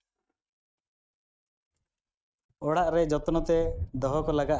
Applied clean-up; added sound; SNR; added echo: neural mask model RNNoise.